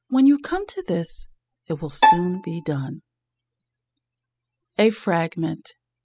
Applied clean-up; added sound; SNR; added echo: classical method spectral subtraction.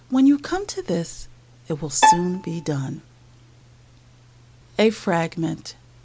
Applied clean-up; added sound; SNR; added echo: none; Bowed string instrument; -1 dB; none.